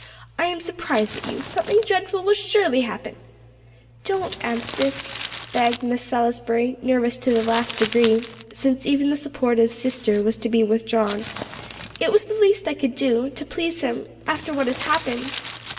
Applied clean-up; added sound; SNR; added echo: none; Crumpling, crinkling; 15 dB; reverberation time 1.7 s.